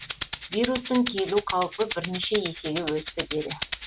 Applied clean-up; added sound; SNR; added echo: none; Rattle (instrument); 7 dB; none.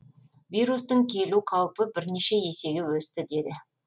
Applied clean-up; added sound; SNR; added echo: none; none; none; none.